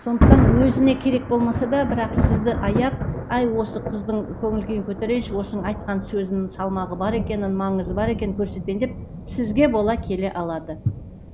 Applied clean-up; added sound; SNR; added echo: none; Thunder; 2 dB; none.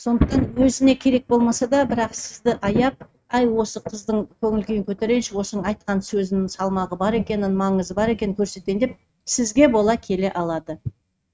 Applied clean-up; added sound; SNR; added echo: neural mask model RNNoise.